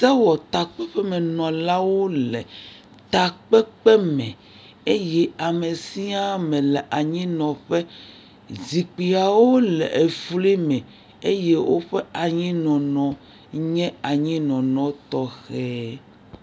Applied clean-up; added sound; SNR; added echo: none; none; none; none.